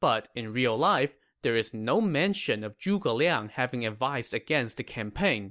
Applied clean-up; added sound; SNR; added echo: none; none; none; none.